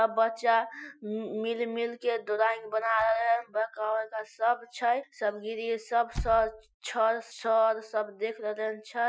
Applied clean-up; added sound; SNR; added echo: classical method Wiener filter.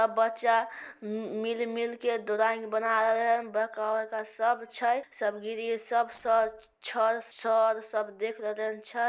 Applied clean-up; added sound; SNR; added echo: neural separator model SepFormer DNS4.